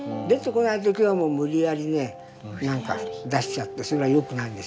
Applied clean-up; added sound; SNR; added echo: none; none; none; none.